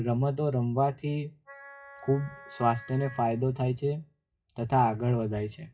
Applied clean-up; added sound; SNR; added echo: classical method WPE with log-MMSE.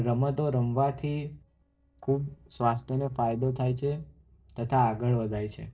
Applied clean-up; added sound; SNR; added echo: neural separator model SepFormer DNS4.